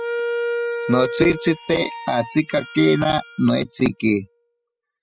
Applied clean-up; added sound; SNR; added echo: classical method spectral subtraction.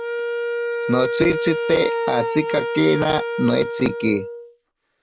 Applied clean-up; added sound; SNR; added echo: none; Wind instrument, woodwind instrument; 3 dB; none.